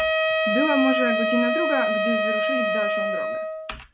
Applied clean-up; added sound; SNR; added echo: none; Wind instrument, woodwind instrument; -4 dB; none.